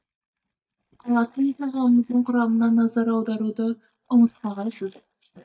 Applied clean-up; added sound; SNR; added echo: neural mask model DeepFilterNet 3.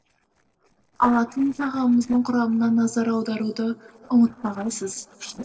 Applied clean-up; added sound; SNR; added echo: neural separator model SepFormer DNS4.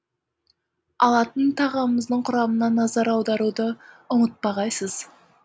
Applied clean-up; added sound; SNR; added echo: none; none; none; none.